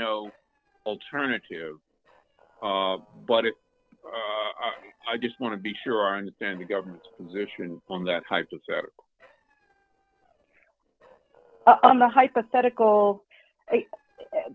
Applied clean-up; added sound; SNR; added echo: neural separator model SepFormer DNS4.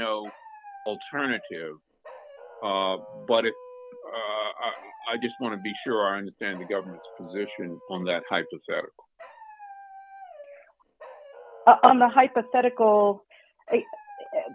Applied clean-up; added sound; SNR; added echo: none; Dog; 20 dB; none.